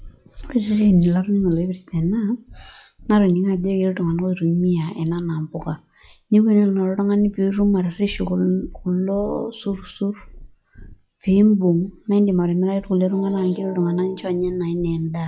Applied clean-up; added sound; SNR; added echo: classical method log-MMSE.